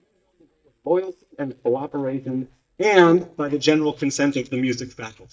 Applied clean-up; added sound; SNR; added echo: neural mask model DeepFilterNet 3.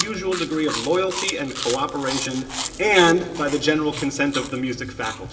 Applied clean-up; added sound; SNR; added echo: none; Chewing, mastication; 9 dB; reverberation time 2.8 s.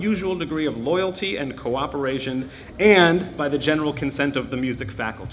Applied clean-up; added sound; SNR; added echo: none; none; none; none.